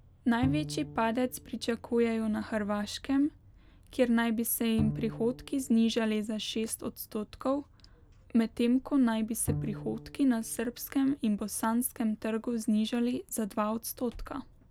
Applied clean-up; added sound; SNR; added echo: none; Bowed string instrument; 11 dB; none.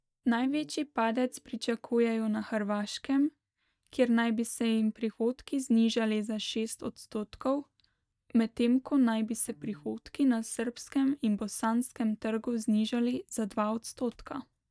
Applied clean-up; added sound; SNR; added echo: neural mask model DeepFilterNet 3.